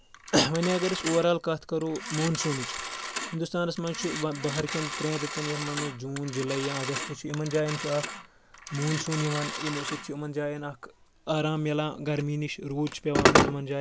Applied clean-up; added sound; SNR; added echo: none; Telephone; 3 dB; none.